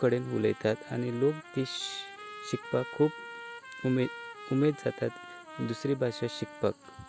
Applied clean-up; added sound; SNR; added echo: none; Trumpet; 14 dB; none.